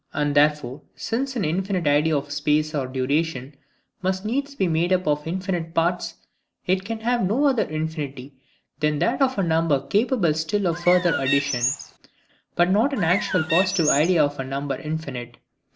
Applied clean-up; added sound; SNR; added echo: none; Bird; 4 dB; none.